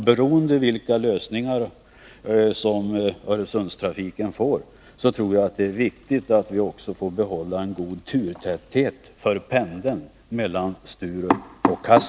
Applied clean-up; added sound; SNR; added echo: none; none; none; none.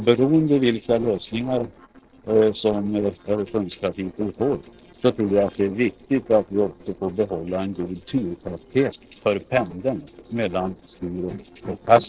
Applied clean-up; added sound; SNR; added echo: neural separator model SepFormer DNS4.